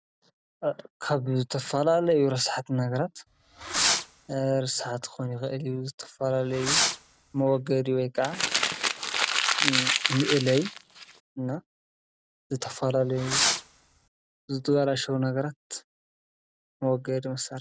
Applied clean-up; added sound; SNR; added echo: none; Crumpling, crinkling + Fireworks; 0 dB; none.